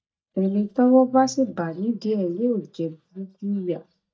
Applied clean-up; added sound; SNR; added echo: neural mask model DeepFilterNet 3.